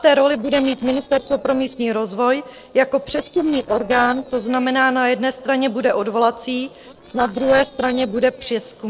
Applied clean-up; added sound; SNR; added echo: neural separator model SepFormer DNS4.